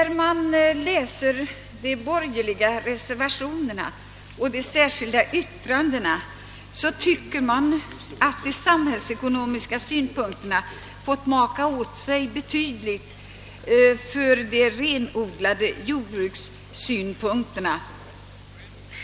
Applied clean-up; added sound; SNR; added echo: none; none; none; none.